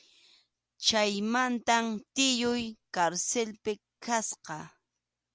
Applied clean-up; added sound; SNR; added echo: none; none; none; none.